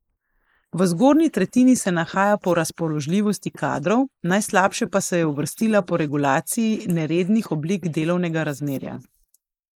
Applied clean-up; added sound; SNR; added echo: neural mask model Resemble Enhance denoiser.